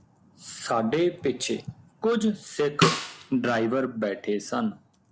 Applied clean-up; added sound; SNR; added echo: none; Snare drum; 1 dB; none.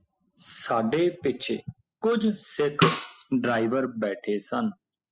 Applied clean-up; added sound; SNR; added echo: classical method spectral subtraction.